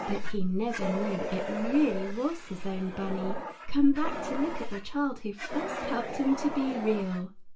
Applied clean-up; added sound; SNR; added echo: none; Fire; 9 dB; reverberation time 0.2 s.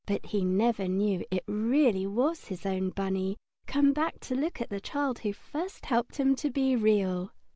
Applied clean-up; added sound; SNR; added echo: none; none; none; none.